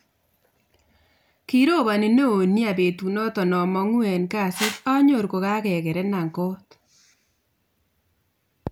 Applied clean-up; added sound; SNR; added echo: none; Whoosh, swoosh, swish; 8 dB; none.